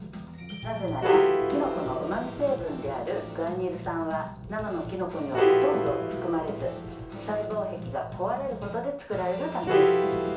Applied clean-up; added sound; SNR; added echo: none; Piano; -2 dB; reverberation time 0.7 s.